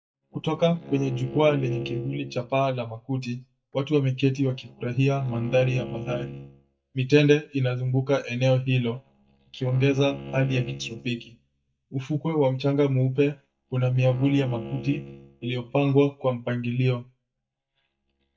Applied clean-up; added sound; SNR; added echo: neural mask model DeepFilterNet 3.